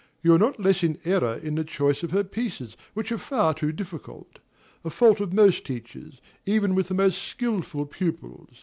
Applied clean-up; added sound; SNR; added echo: none; none; none; none.